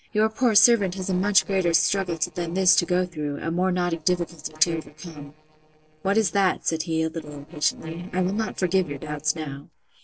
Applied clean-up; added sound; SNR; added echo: neural separator model SepFormer DNS4.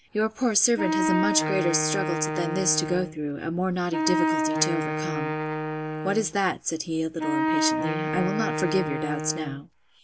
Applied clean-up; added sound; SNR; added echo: none; Wind instrument, woodwind instrument; 1 dB; none.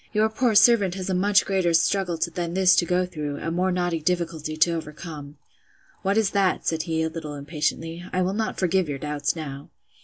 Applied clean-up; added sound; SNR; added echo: none; none; none; none.